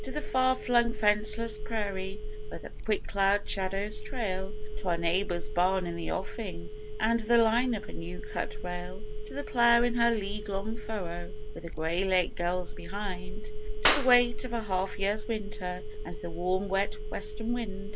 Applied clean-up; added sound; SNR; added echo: none; Clapping + Telephone; 1 dB; none.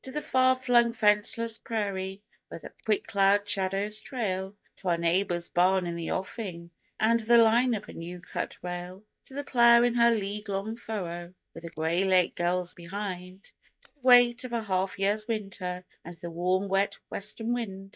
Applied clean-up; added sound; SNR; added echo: neural mask model DeepFilterNet 3.